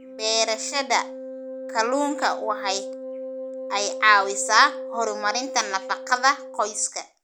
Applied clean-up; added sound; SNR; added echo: none; Wind instrument, woodwind instrument; 10 dB; none.